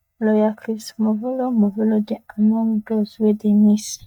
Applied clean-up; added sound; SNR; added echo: neural mask model DeepFilterNet 3.